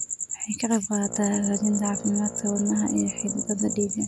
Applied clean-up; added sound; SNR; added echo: none; Brass instrument; 17 dB; none.